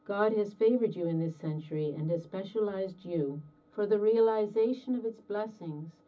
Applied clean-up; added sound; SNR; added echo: none; none; none; reverberation time 0.4 s.